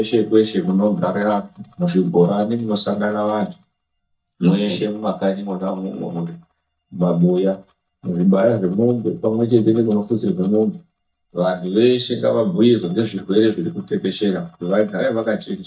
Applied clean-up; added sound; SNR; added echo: neural mask model DeepFilterNet 3.